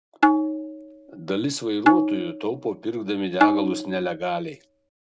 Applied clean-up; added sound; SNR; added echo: none; Tabla; -4 dB; none.